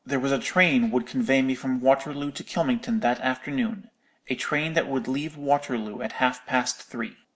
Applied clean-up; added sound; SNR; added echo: none; none; none; none.